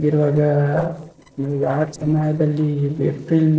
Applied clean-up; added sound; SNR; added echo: neural separator model SepFormer DNS4.